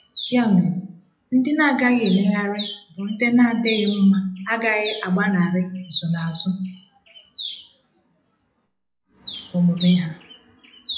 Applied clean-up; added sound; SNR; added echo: classical method WPE with log-MMSE.